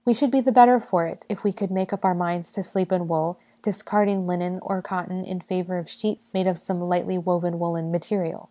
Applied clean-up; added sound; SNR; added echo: none; none; none; none.